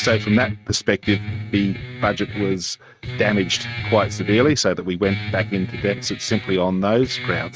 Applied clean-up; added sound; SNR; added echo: neural mask model RNNoise.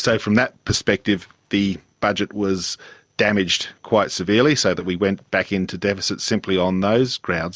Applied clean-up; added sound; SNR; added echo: none; none; none; none.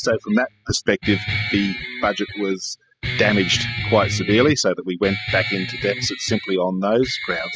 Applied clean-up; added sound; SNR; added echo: classical method spectral subtraction.